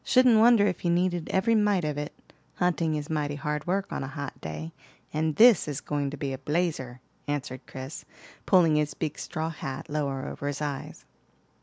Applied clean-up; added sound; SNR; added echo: none; none; none; none.